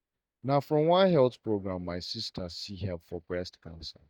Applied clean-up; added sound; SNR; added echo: neural mask model DeepFilterNet 3.